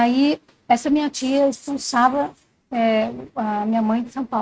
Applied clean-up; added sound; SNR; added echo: neural mask model RNNoise.